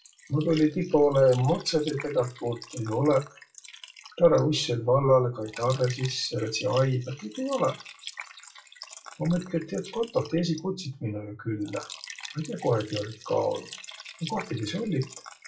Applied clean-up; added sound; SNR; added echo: classical method WPE with log-MMSE.